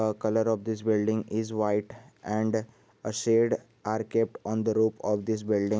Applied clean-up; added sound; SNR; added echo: none; none; none; none.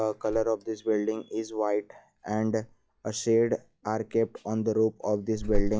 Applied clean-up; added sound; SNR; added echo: classical method log-MMSE.